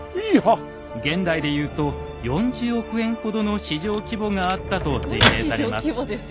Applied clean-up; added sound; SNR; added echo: none; Microwave oven; 3 dB; none.